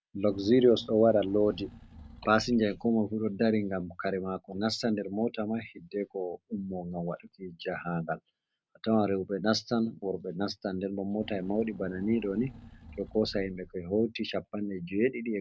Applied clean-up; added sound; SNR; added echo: none; Engine / Car; 19 dB; none.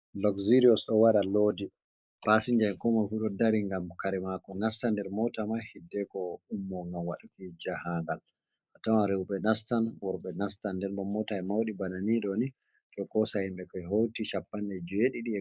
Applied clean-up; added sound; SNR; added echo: neural mask model Resemble Enhance denoiser.